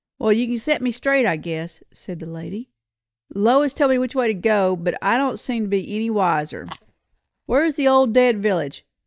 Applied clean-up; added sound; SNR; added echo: neural mask model DeepFilterNet 3.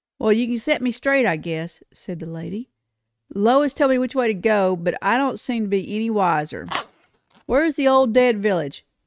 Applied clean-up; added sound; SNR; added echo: neural mask model RNNoise.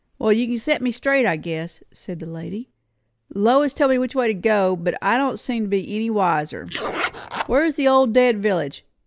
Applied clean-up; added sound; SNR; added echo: neural mask model Resemble Enhance denoiser.